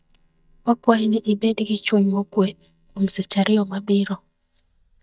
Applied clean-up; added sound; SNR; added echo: neural mask model DeepFilterNet 3.